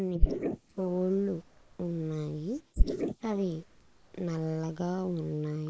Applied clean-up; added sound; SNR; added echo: neural mask model Resemble Enhance denoiser.